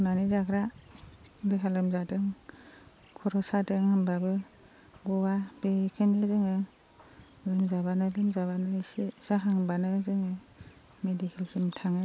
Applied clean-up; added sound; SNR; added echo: none; none; none; none.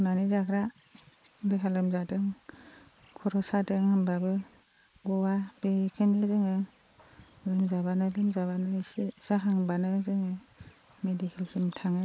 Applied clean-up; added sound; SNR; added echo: neural mask model Resemble Enhance denoiser.